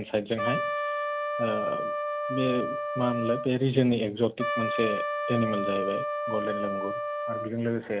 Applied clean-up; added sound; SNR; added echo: none; Trumpet; 2 dB; none.